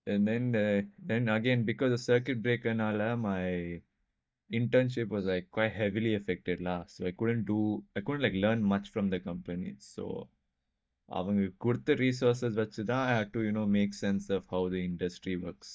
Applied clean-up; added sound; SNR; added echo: neural mask model DeepFilterNet 3.